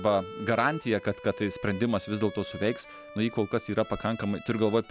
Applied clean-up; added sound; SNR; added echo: none; Bowed string instrument; 15 dB; none.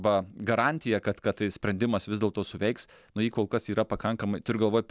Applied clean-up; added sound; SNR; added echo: none; none; none; none.